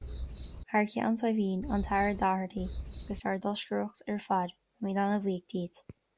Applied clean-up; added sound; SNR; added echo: none; Wild animals; 1 dB; none.